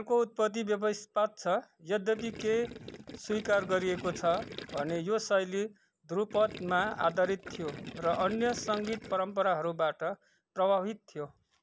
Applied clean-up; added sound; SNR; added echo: none; Gurgling; 13 dB; none.